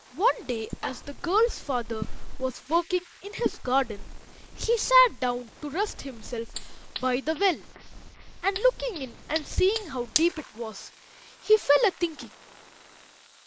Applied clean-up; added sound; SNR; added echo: neural mask model Resemble Enhance denoiser.